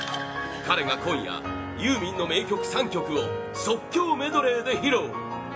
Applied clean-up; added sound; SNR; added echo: none; none; none; none.